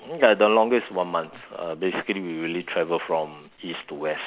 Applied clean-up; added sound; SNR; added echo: none; none; none; none.